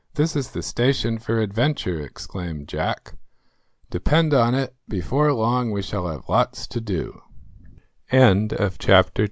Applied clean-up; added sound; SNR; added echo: none; none; none; none.